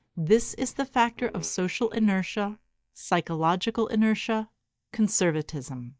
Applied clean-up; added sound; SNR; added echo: neural mask model DeepFilterNet 3.